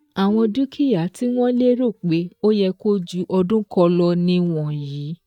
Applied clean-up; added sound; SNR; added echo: neural mask model DeepFilterNet 3.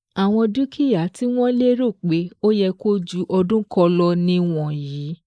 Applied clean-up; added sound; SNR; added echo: neural mask model Resemble Enhance denoiser.